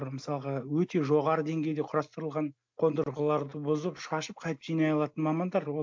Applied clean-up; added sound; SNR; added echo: none; none; none; none.